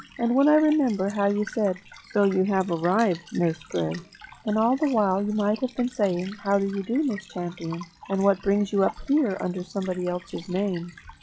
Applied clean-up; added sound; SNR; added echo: classical method log-MMSE.